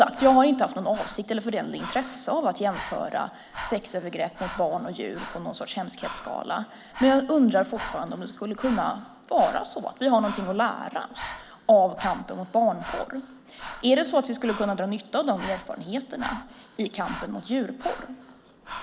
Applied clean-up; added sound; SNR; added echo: none; Breathing; 15 dB; none.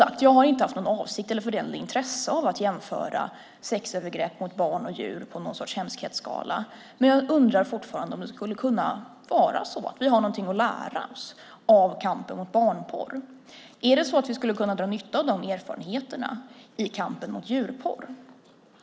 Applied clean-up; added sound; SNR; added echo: none; none; none; none.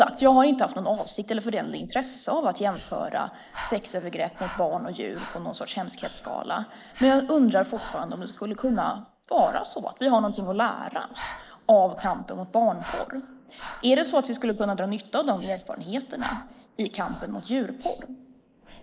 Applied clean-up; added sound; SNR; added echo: neural mask model Resemble Enhance denoiser.